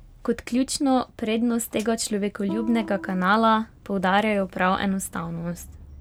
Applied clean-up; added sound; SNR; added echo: none; Guitar; 12 dB; none.